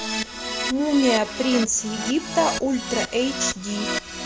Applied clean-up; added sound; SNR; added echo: none; Keyboard (musical); 5 dB; none.